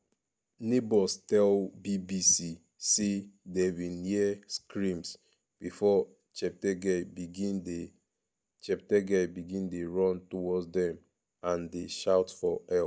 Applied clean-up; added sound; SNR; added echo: none; none; none; none.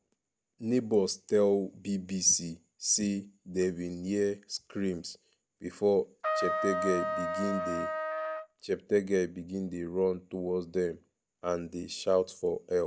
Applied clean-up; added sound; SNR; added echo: none; Trumpet; 2 dB; none.